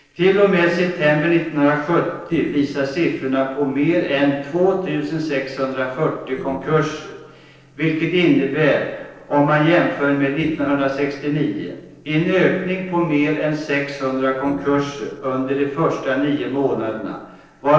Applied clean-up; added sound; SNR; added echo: neural separator model SepFormer DNS4.